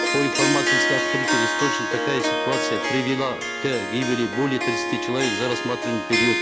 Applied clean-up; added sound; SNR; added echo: none; Harp; -2 dB; none.